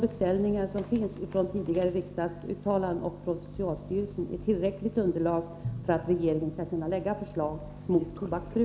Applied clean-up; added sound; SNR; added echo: none; Fireworks + Drum; 18 dB; none.